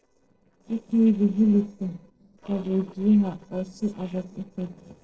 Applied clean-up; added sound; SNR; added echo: neural separator model SepFormer DNS4.